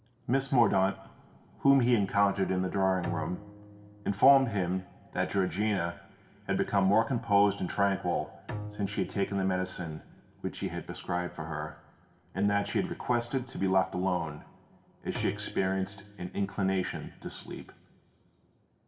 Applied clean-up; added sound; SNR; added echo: none; Bowed string instrument; 16 dB; reverberation time 2.3 s.